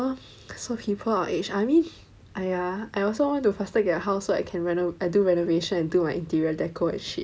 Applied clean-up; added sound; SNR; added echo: none; none; none; none.